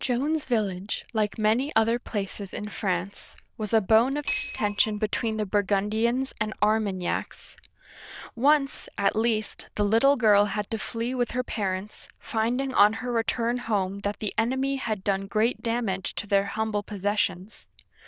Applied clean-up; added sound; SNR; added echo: neural diffusion model UNIVERSE++.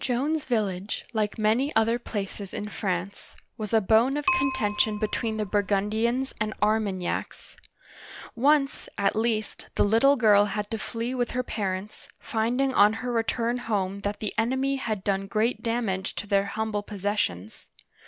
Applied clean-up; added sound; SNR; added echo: none; Bicycle; 8 dB; none.